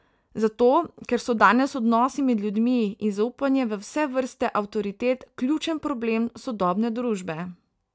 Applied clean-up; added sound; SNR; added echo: none; none; none; none.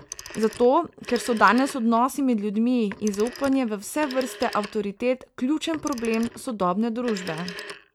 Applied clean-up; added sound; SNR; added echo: none; Telephone; 17 dB; none.